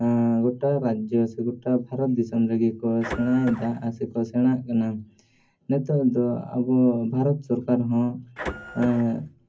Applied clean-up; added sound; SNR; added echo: none; Printer; 11 dB; reverberation time 0.3 s.